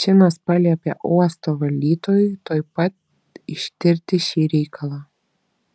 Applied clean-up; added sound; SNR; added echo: none; none; none; none.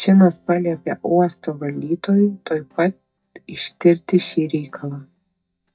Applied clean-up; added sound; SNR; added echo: neural mask model DeepFilterNet 3.